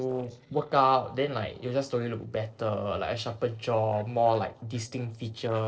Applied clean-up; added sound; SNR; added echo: neural separator model SepFormer DNS4.